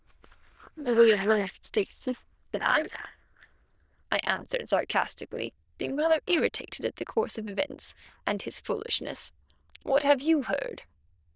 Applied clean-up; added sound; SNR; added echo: neural diffusion model UNIVERSE++.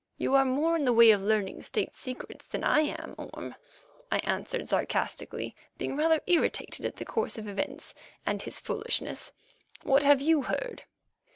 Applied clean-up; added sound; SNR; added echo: none; none; none; none.